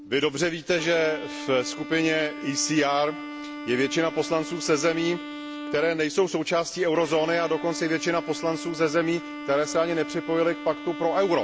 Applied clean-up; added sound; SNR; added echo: none; Bowed string instrument; 11 dB; none.